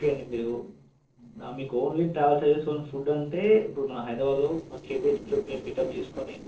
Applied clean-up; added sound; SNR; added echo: neural separator model SepFormer DNS4.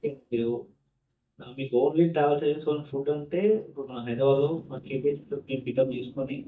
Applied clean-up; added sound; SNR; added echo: neural mask model DeepFilterNet 3.